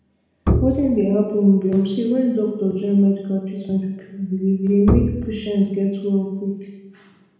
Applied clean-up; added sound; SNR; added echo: none; Bowed string instrument; 3 dB; reverberation time 0.9 s.